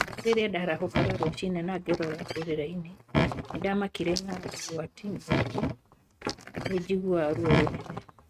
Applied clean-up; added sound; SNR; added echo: neural mask model RNNoise.